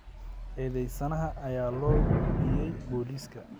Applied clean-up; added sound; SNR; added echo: none; Thunder / Rain; -2 dB; none.